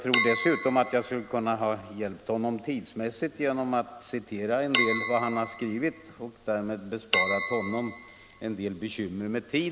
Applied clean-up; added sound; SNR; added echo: none; Chink, clink; -2 dB; none.